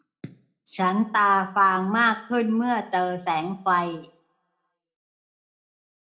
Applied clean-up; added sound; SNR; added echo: none; none; none; reverberation time 0.3 s.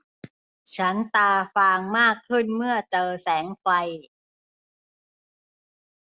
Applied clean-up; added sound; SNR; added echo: none; none; none; none.